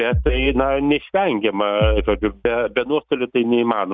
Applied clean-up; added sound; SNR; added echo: neural mask model RNNoise.